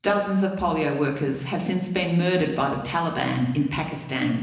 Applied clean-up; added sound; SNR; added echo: none; none; none; reverberation time 1.0 s.